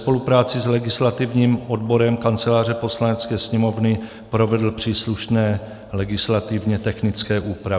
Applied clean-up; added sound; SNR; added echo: none; none; none; none.